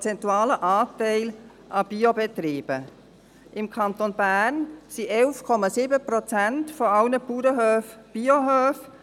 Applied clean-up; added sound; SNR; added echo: none; none; none; none.